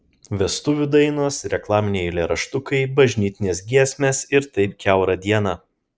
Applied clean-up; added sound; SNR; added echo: none; none; none; none.